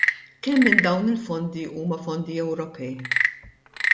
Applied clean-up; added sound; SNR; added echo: none; Wood / Percussion / Frog; 1 dB; none.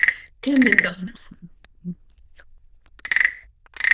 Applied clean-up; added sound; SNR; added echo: neural diffusion model UNIVERSE++.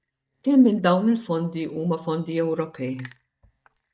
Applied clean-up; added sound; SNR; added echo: neural mask model DeepFilterNet 3.